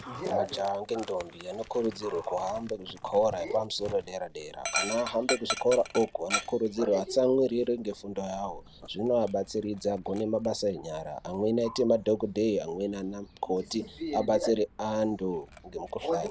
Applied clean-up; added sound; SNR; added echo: none; Dog; 12 dB; none.